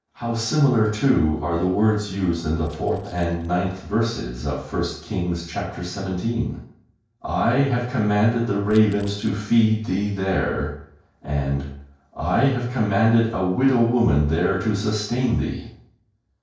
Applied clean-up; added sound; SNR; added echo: neural separator model SepFormer DNS4.